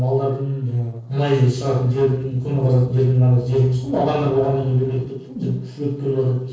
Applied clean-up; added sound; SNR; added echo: neural separator model SepFormer DNS4.